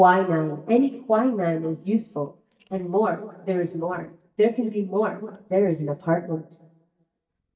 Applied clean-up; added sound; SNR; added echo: neural mask model DeepFilterNet 3.